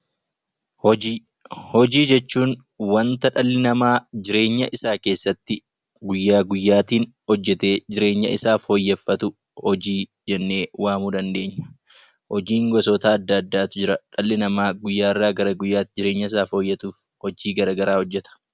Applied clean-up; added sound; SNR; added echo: none; none; none; none.